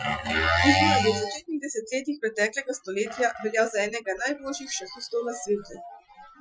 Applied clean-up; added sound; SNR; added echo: classical method Wiener filter.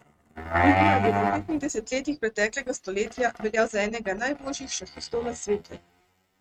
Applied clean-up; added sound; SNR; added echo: neural mask model RNNoise.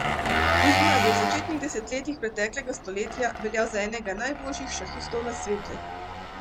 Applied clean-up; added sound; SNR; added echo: none; Engine; -2 dB; none.